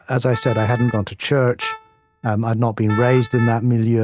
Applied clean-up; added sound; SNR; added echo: neural mask model RNNoise.